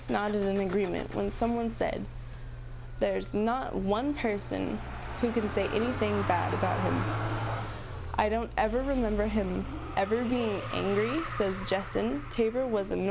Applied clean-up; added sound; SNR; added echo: none; Motor vehicle (road); 8 dB; none.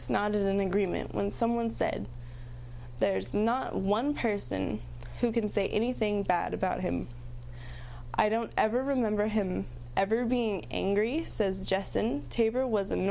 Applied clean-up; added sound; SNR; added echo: none; none; none; none.